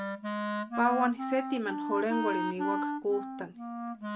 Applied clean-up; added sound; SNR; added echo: none; Wind instrument, woodwind instrument; 2 dB; none.